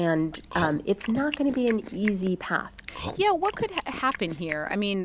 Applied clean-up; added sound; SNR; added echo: none; Chewing, mastication; 11 dB; none.